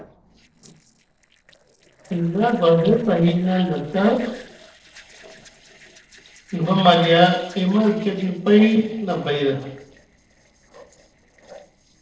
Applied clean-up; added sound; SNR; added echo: neural separator model SepFormer DNS4.